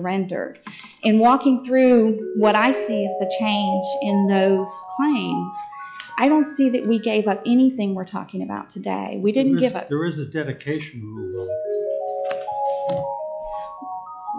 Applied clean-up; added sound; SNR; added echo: classical method log-MMSE.